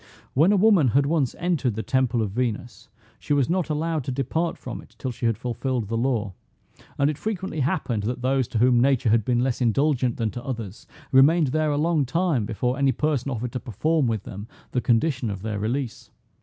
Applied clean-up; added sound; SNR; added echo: none; none; none; none.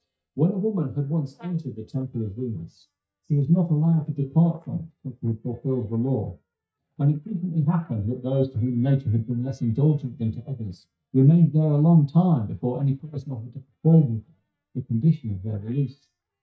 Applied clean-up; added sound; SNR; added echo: neural mask model DeepFilterNet 3.